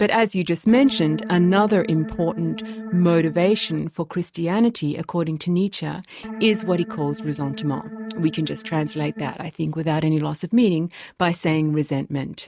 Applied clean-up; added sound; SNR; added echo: neural mask model RNNoise.